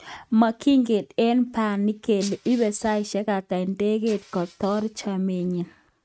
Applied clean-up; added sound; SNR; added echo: neural mask model RNNoise.